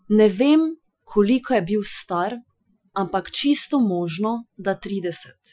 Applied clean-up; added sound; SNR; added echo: classical method Wiener filter.